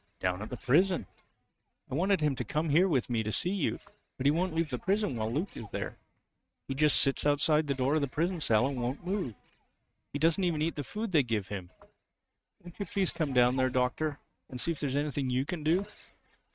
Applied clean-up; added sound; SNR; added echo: neural mask model RNNoise.